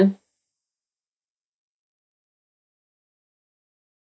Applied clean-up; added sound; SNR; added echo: neural mask model DeepFilterNet 3.